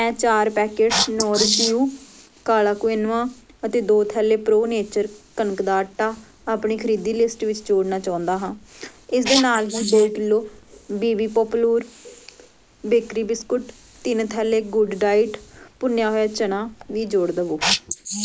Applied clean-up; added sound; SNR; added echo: neural mask model Resemble Enhance denoiser.